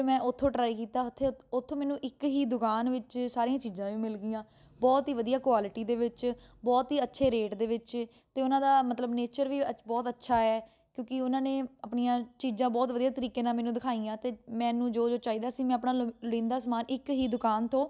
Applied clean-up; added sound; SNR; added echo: none; none; none; none.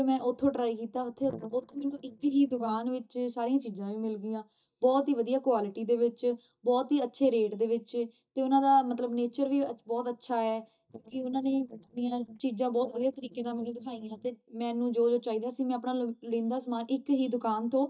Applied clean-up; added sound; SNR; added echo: neural mask model DeepFilterNet 3.